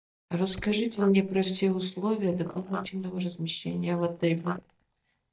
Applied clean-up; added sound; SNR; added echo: neural mask model DeepFilterNet 3.